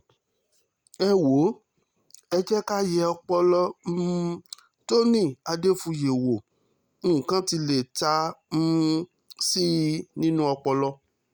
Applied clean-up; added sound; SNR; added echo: none; none; none; none.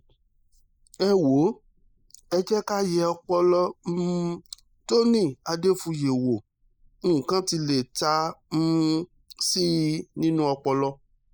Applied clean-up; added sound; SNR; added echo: neural mask model Resemble Enhance denoiser.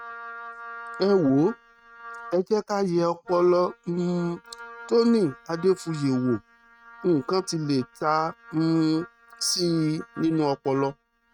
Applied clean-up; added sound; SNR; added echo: neural mask model RNNoise.